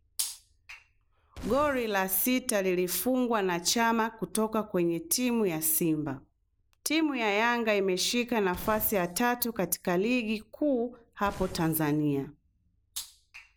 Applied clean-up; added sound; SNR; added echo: none; Glass; 17 dB; none.